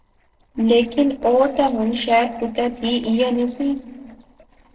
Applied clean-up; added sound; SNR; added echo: neural separator model SepFormer DNS4.